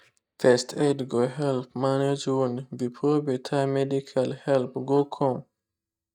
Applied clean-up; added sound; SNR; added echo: neural mask model DeepFilterNet 3.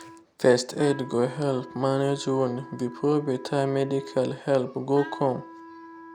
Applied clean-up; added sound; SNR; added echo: none; Wind instrument, woodwind instrument; 18 dB; none.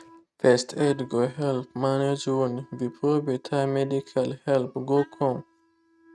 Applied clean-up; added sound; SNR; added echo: neural mask model RNNoise.